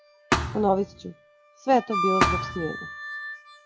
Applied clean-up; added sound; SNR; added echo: classical method log-MMSE.